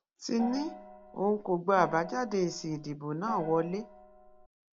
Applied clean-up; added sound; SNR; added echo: none; Gong; 12 dB; none.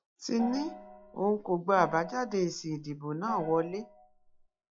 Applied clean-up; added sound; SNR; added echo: classical method log-MMSE.